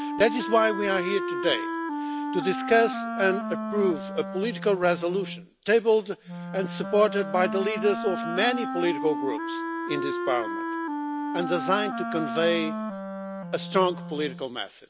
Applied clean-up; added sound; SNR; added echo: none; Wind instrument, woodwind instrument; 5 dB; none.